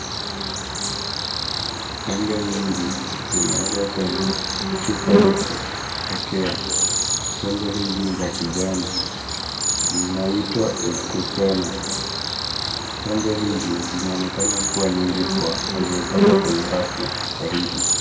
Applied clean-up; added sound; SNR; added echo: none; Cricket; -2 dB; reverberation time 1.8 s.